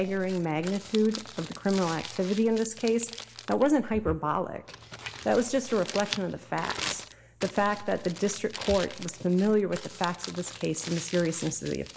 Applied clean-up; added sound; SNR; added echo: none; Crumpling, crinkling; 13 dB; reverberation time 0.8 s.